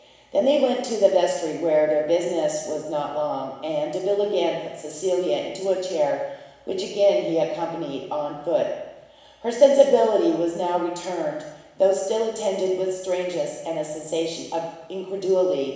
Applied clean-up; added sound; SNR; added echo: none; none; none; reverberation time 1.0 s.